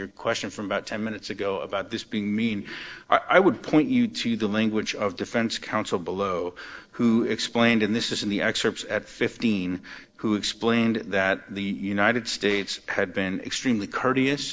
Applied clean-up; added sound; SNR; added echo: neural separator model SepFormer DNS4.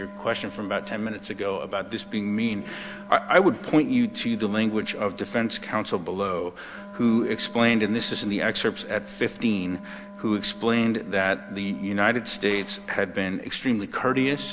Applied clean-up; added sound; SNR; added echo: none; Wind instrument, woodwind instrument; 17 dB; none.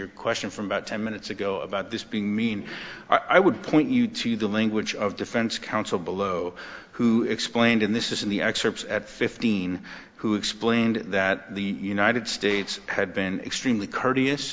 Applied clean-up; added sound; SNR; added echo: none; none; none; none.